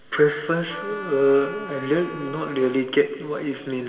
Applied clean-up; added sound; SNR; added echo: none; Wind instrument, woodwind instrument; 14 dB; reverberation time 1.7 s.